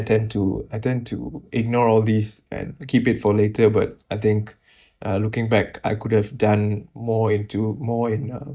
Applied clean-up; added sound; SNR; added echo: neural mask model DeepFilterNet 3.